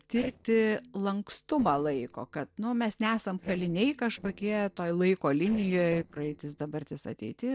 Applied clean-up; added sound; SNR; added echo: neural separator model SepFormer DNS4.